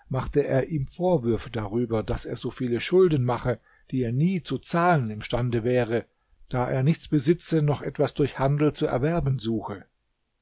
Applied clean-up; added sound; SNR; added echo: none; none; none; none.